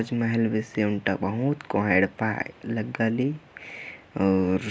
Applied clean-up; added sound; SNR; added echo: none; none; none; none.